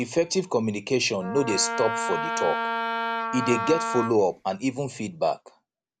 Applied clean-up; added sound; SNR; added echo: none; Wind instrument, woodwind instrument; 3 dB; none.